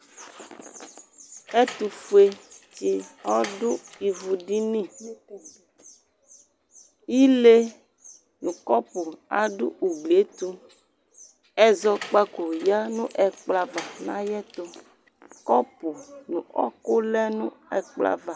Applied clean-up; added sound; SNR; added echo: none; Door; 19 dB; none.